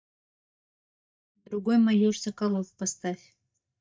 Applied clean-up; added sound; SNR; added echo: neural mask model DeepFilterNet 3.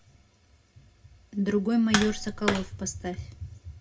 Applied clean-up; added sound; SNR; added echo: none; Tap; 4 dB; reverberation time 0.2 s.